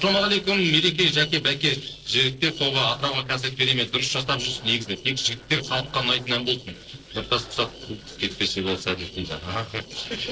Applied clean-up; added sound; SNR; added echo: neural separator model SepFormer DNS4.